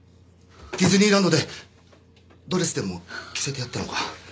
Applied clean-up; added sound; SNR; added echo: none; none; none; none.